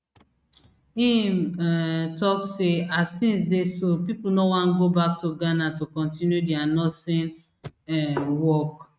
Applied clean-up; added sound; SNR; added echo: neural mask model RNNoise.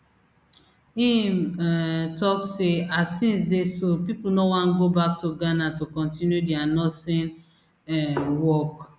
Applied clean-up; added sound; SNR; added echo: none; none; none; none.